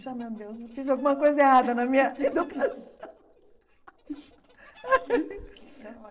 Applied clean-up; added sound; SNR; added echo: neural separator model SepFormer DNS4.